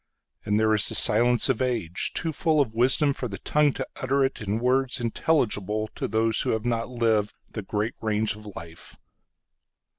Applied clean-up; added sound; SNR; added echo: none; none; none; none.